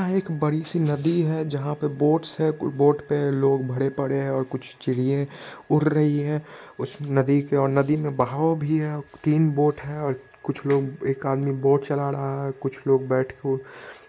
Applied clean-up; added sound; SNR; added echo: none; none; none; none.